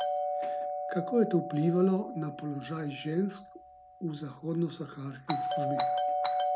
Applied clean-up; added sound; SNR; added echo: none; Doorbell; 2 dB; none.